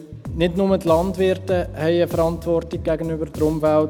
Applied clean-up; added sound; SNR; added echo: none; Bass guitar; 12 dB; none.